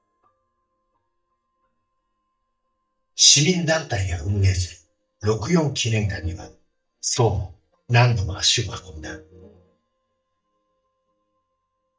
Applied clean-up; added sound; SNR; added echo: neural mask model DeepFilterNet 3.